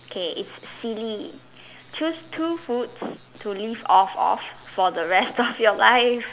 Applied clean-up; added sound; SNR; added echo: none; none; none; none.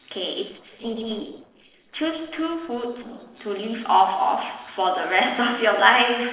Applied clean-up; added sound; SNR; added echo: neural separator model SepFormer DNS4.